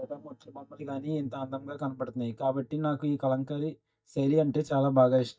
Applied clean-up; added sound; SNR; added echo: neural mask model DeepFilterNet 3.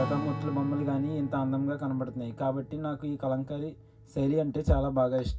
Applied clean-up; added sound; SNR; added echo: none; Strum; 11 dB; reverberation time 0.4 s.